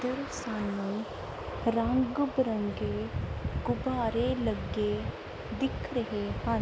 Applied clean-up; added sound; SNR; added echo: none; none; none; none.